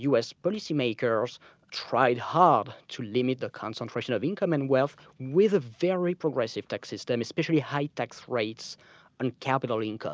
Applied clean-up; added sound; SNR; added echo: none; none; none; none.